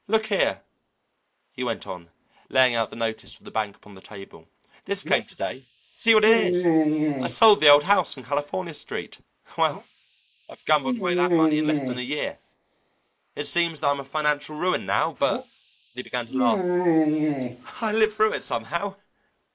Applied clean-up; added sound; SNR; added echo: neural mask model Resemble Enhance denoiser.